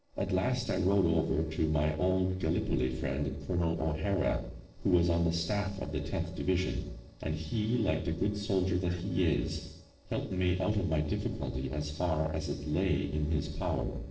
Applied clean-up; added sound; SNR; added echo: neural separator model SepFormer DNS4.